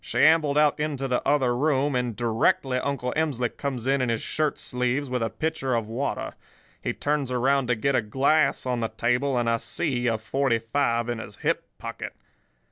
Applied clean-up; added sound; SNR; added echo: none; none; none; none.